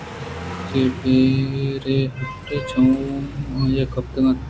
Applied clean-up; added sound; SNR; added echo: none; Car passing by; 13 dB; none.